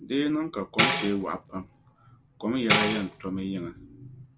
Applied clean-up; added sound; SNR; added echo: none; Tambourine; 0 dB; none.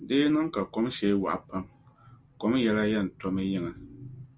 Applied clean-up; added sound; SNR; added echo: none; none; none; none.